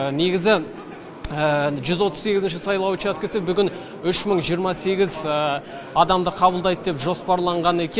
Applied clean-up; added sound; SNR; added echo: none; none; none; none.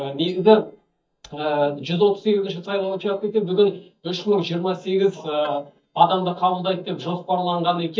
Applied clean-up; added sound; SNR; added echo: neural mask model DeepFilterNet 3.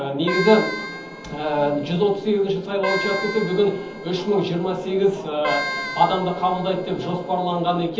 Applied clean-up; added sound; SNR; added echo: none; Keyboard (musical); 10 dB; reverberation time 0.7 s.